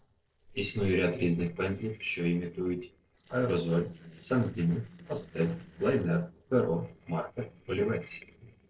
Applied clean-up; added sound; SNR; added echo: neural separator model SepFormer DNS4.